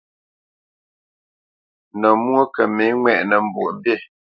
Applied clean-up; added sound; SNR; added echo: neural mask model Resemble Enhance denoiser.